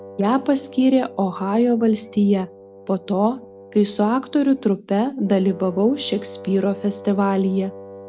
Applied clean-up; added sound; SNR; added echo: none; Wind instrument, woodwind instrument; 18 dB; none.